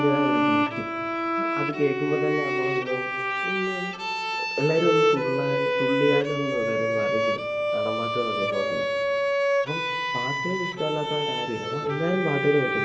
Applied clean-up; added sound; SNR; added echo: none; Bowed string instrument; -3 dB; reverberation time 2.6 s.